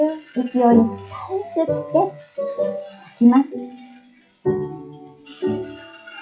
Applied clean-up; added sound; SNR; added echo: classical method WPE with log-MMSE.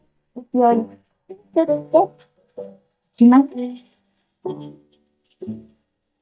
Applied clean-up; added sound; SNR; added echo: neural mask model DeepFilterNet 3.